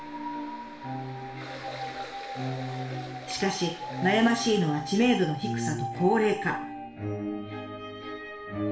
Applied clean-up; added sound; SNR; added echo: none; none; none; reverberation time 0.5 s.